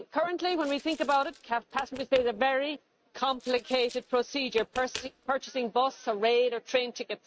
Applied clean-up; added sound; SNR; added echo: neural mask model RNNoise.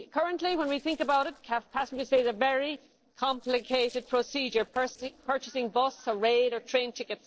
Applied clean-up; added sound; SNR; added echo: neural separator model SepFormer DNS4.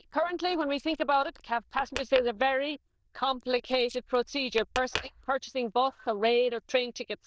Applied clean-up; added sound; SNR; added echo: neural diffusion model UNIVERSE++.